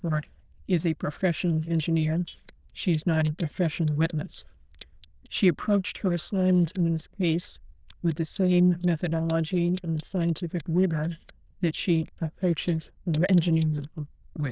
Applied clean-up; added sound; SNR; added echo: neural diffusion model UNIVERSE++.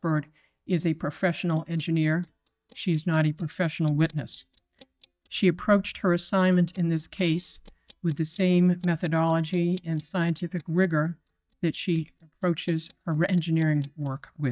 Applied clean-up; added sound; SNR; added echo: neural mask model DeepFilterNet 3.